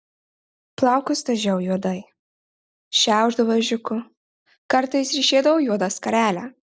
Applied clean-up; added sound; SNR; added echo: none; none; none; none.